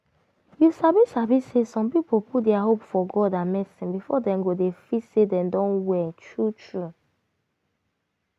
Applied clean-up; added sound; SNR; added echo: none; none; none; none.